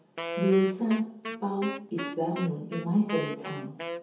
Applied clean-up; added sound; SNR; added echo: none; Wind instrument, woodwind instrument; 8 dB; reverberation time 0.7 s.